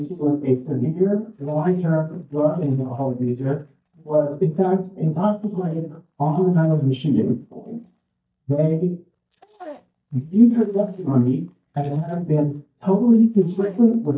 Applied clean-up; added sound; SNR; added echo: neural mask model DeepFilterNet 3.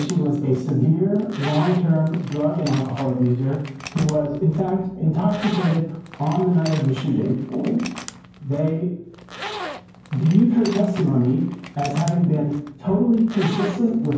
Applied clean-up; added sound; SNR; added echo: none; Zipper (clothing); 16 dB; reverberation time 0.9 s.